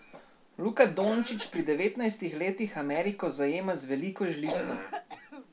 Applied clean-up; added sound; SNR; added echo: none; Cough; 12 dB; none.